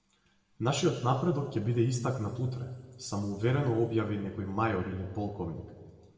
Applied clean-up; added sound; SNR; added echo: none; none; none; reverberation time 1.6 s.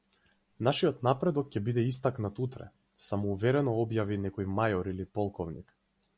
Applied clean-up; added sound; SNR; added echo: none; none; none; none.